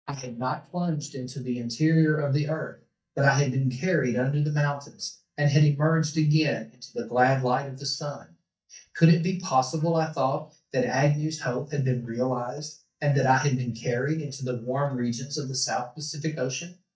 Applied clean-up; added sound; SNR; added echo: neural mask model DeepFilterNet 3.